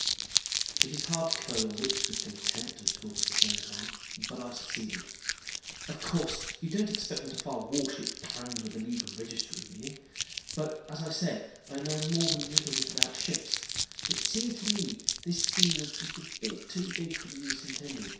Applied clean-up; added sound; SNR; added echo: none; Crumpling, crinkling; -2 dB; reverberation time 0.7 s.